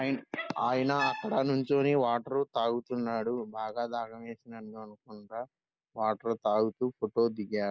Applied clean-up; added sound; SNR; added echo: none; none; none; none.